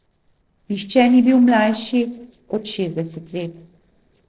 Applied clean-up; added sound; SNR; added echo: neural separator model SepFormer DNS4.